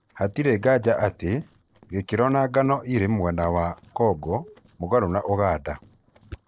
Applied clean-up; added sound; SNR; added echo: neural separator model SepFormer DNS4.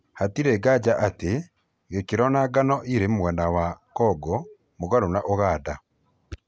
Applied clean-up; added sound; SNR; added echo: none; none; none; none.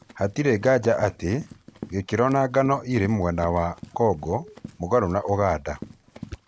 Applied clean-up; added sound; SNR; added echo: none; Run; 20 dB; none.